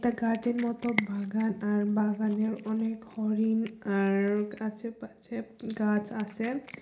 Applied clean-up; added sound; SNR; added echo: none; Cat; 16 dB; reverberation time 0.4 s.